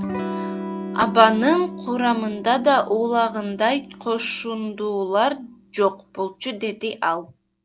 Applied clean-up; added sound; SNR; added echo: none; Electric guitar / Strum; 12 dB; none.